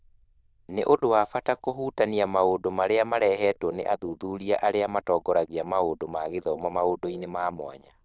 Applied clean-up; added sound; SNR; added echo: neural diffusion model UNIVERSE++.